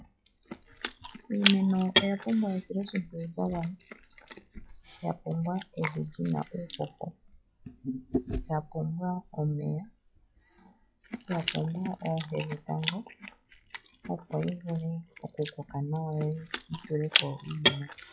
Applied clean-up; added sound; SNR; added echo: classical method log-MMSE.